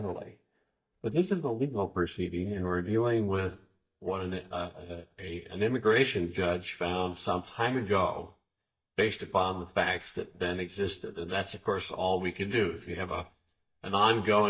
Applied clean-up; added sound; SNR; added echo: neural mask model DeepFilterNet 3.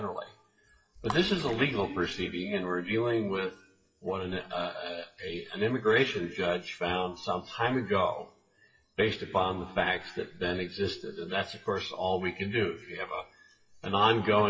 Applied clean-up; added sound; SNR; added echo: classical method WPE with log-MMSE.